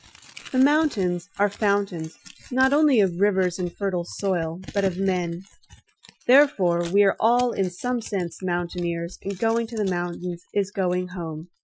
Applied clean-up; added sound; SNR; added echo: classical method Wiener filter.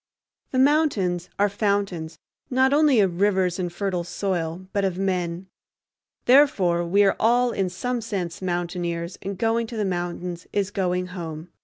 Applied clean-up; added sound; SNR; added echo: none; none; none; none.